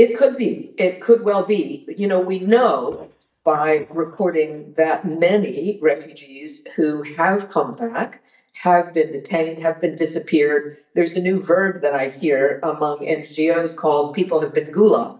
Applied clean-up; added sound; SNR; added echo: neural mask model DeepFilterNet 3.